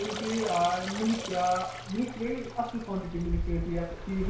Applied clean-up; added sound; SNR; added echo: none; Stream; 5 dB; reverberation time 0.6 s.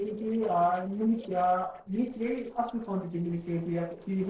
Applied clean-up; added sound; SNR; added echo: neural separator model SepFormer DNS4.